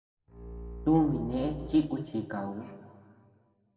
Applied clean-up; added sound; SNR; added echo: none; Bowed string instrument; 12 dB; reverberation time 1.7 s.